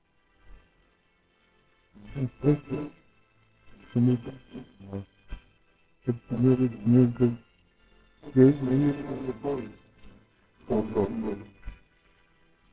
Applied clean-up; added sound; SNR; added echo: neural separator model SepFormer WHAMR!.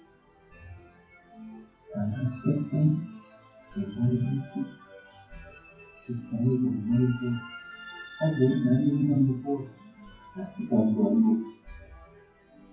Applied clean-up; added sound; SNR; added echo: classical method WPE with log-MMSE.